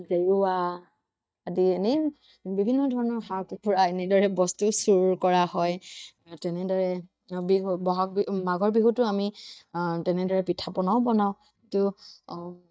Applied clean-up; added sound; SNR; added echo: neural mask model DeepFilterNet 3.